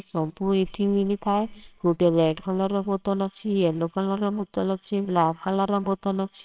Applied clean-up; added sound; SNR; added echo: neural separator model SepFormer WHAMR!.